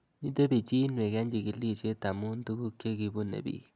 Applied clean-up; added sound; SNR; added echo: none; none; none; none.